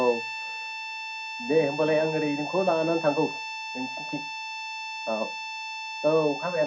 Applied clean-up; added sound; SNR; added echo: none; Harmonica; 7 dB; reverberation time 0.3 s.